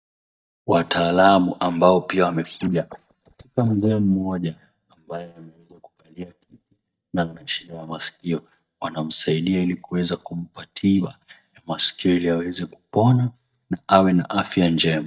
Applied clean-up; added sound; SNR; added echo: neural mask model DeepFilterNet 3.